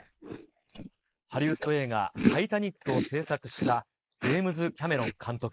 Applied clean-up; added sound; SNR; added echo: neural mask model Resemble Enhance denoiser.